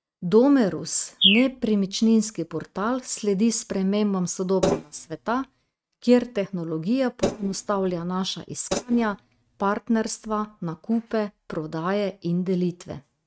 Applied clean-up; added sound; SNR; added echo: neural mask model RNNoise.